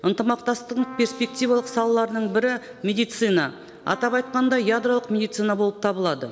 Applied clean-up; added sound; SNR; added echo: none; Trumpet; 19 dB; none.